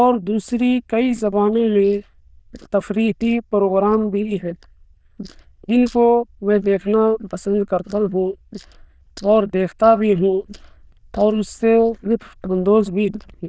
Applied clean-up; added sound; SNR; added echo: neural diffusion model UNIVERSE++.